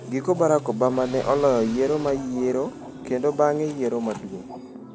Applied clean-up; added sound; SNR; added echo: none; Tools + Organ; 17 dB; none.